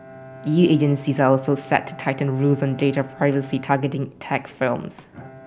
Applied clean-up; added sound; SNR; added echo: none; Bowed string instrument; 20 dB; none.